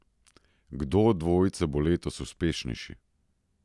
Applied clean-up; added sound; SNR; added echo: none; none; none; none.